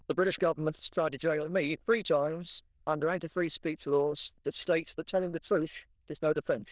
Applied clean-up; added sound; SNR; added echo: neural diffusion model UNIVERSE++.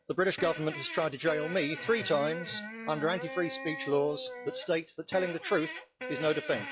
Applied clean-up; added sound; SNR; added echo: classical method log-MMSE.